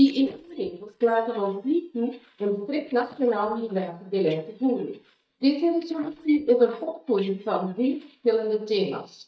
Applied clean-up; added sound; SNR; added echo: neural mask model DeepFilterNet 3.